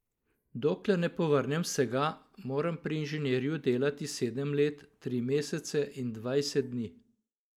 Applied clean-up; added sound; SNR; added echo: neural mask model Resemble Enhance denoiser.